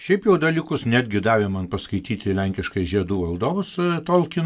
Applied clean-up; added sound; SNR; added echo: none; none; none; none.